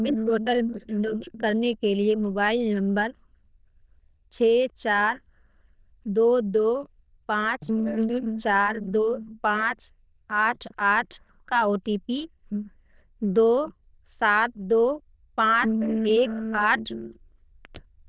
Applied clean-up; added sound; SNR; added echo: neural diffusion model UNIVERSE++.